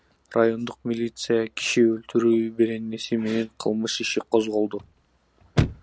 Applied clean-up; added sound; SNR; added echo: none; Chirp, tweet / Slam / Car; 10 dB; none.